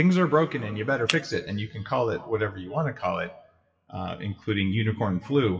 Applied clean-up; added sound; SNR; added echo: classical method WPE with log-MMSE.